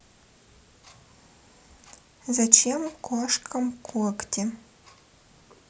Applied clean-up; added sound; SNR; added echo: none; none; none; none.